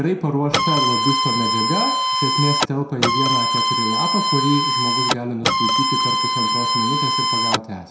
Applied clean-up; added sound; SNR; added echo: none; Printer; -5 dB; reverberation time 0.6 s.